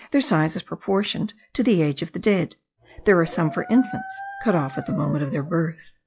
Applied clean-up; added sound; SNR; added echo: classical method log-MMSE.